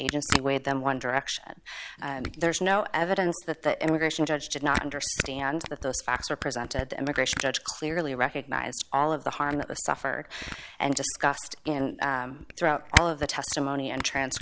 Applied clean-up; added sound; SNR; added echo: none; Camera; 8 dB; none.